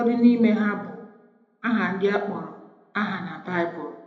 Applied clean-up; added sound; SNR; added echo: none; none; none; reverberation time 0.8 s.